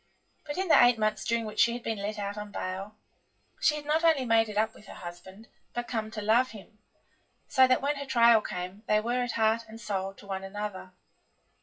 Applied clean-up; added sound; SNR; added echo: classical method WPE with log-MMSE.